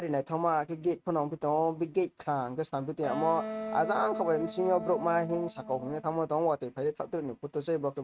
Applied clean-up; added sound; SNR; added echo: neural mask model RNNoise.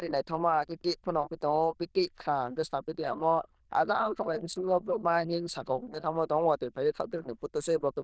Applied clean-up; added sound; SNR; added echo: neural diffusion model UNIVERSE++.